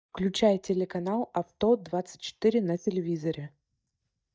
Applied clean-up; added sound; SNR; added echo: neural mask model DeepFilterNet 3.